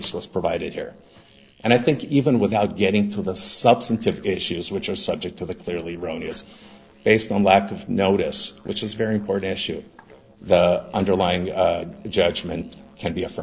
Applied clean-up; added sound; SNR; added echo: neural separator model SepFormer DNS4.